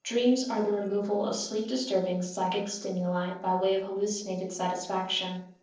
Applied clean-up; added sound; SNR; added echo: neural separator model SepFormer DNS4.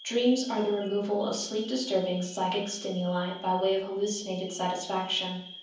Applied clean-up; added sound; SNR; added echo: none; Alarm; 19 dB; reverberation time 0.7 s.